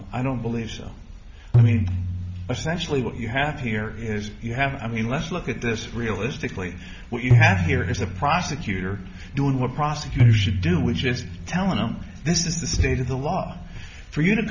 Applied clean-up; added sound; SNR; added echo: none; Tabla; -1 dB; none.